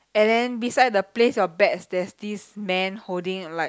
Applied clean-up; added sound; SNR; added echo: none; none; none; none.